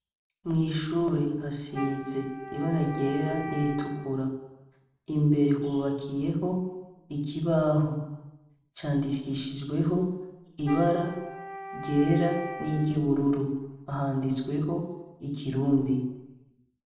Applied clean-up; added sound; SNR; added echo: none; Wind instrument, woodwind instrument; 12 dB; reverberation time 0.9 s.